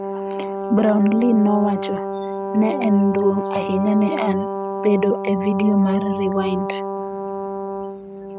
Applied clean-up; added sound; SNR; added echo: none; Brass instrument; 5 dB; none.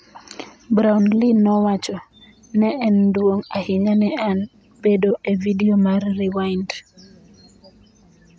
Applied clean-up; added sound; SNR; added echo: none; none; none; none.